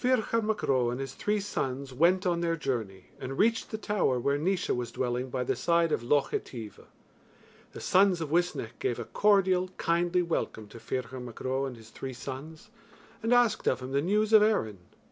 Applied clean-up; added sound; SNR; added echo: none; none; none; none.